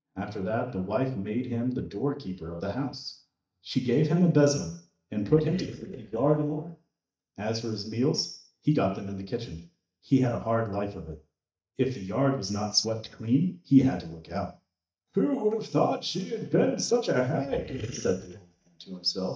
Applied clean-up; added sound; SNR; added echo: neural mask model DeepFilterNet 3.